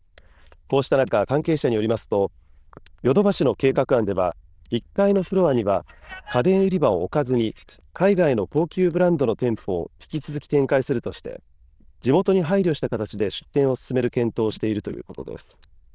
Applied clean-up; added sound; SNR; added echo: neural diffusion model UNIVERSE++.